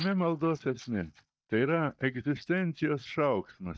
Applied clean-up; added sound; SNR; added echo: neural mask model DeepFilterNet 3.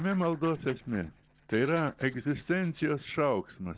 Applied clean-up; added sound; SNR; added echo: neural separator model SepFormer DNS4.